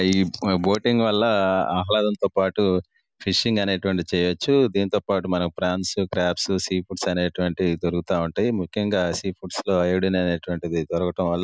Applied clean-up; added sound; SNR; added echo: none; none; none; none.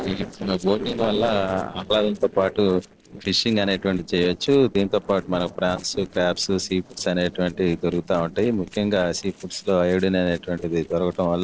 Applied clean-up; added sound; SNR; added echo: neural separator model SepFormer DNS4.